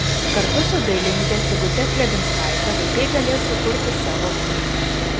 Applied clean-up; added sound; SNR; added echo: none; Sawing; -5 dB; none.